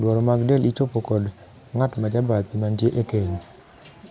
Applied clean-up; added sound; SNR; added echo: none; none; none; none.